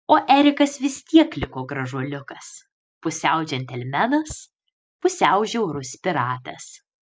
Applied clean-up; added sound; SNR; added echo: neural mask model DeepFilterNet 3.